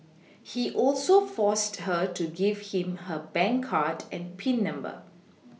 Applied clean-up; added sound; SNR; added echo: none; none; none; none.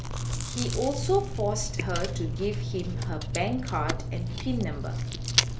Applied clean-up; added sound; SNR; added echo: none; Chewing, mastication; -2 dB; none.